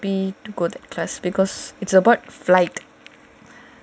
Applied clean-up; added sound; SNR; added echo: none; none; none; none.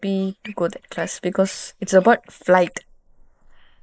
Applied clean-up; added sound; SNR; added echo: neural mask model Resemble Enhance denoiser.